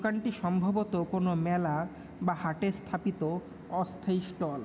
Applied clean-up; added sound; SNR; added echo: none; none; none; none.